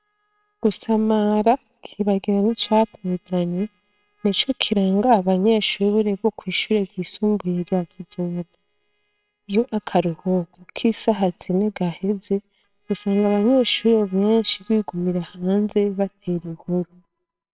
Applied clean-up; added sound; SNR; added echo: neural separator model SepFormer WHAMR!.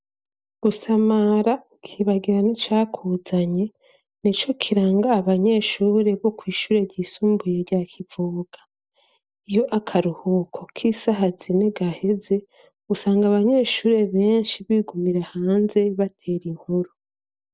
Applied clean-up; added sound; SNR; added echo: none; none; none; none.